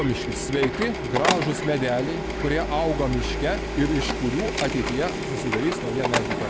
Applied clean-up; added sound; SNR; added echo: none; Printer; 1 dB; none.